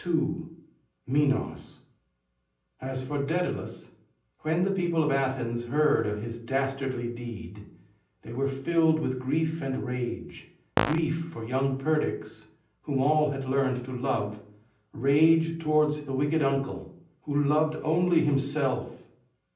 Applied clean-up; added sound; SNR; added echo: none; Fart; -2 dB; reverberation time 0.6 s.